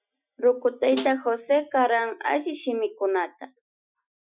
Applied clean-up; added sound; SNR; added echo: classical method Wiener filter.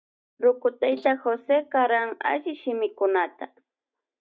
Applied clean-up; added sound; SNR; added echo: neural mask model DeepFilterNet 3.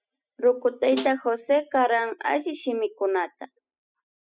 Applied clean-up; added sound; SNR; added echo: classical method spectral subtraction.